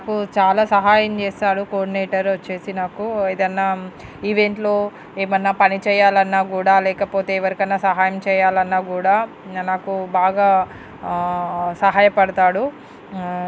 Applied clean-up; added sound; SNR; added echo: none; none; none; none.